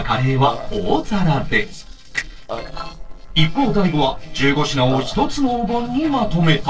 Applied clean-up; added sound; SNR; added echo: neural separator model SepFormer DNS4.